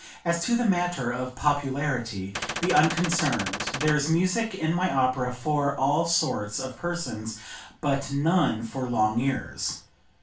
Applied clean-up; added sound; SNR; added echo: none; Gunshot, gunfire; 5 dB; reverberation time 0.3 s.